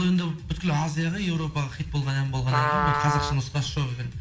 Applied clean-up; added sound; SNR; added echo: none; Trumpet; 4 dB; reverberation time 0.7 s.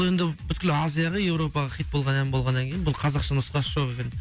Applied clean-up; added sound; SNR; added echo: none; none; none; none.